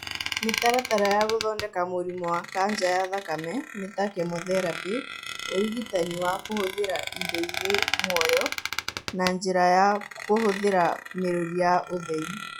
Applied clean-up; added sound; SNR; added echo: classical method log-MMSE.